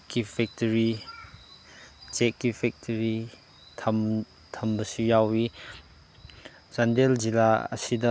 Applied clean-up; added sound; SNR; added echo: none; none; none; none.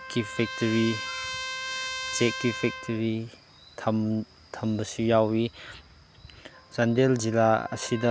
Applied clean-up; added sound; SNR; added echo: none; Trumpet; 11 dB; none.